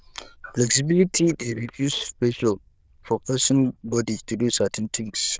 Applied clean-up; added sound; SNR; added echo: neural diffusion model UNIVERSE++.